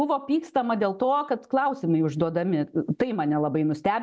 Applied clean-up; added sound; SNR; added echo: none; none; none; none.